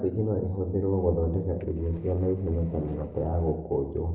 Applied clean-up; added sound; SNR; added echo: neural separator model SepFormer DNS4.